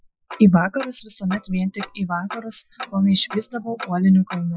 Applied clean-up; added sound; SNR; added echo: classical method Wiener filter.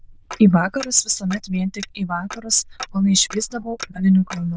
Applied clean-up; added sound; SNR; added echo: neural diffusion model UNIVERSE++.